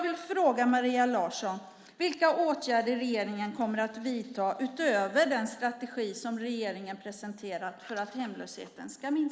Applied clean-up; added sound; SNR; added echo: none; none; none; none.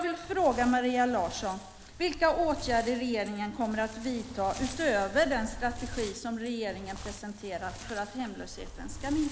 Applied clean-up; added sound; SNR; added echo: none; Wind; 12 dB; none.